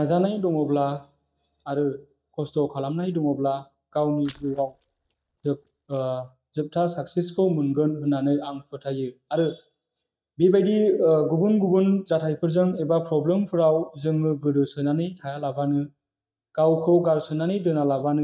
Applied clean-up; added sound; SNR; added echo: neural mask model DeepFilterNet 3.